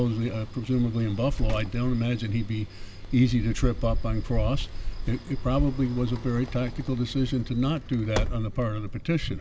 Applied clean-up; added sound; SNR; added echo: none; Sliding door; 4 dB; none.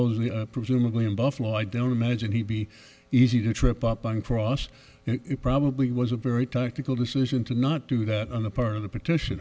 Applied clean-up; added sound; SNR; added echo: none; none; none; none.